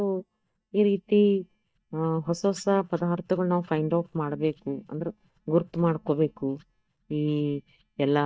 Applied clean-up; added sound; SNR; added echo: neural mask model DeepFilterNet 3.